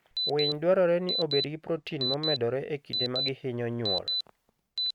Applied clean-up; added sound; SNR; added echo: neural mask model RNNoise.